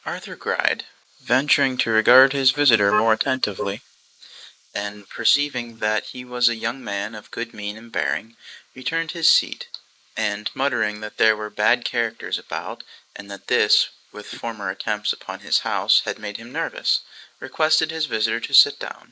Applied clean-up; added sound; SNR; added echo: neural mask model Resemble Enhance denoiser.